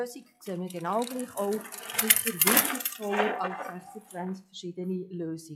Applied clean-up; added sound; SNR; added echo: classical method log-MMSE.